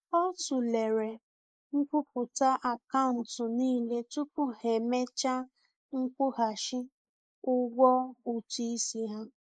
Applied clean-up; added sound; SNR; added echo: neural mask model Resemble Enhance denoiser.